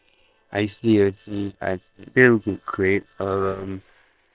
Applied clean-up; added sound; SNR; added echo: neural separator model SepFormer WHAM!.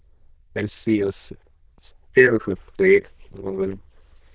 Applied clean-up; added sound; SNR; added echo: neural diffusion model UNIVERSE++.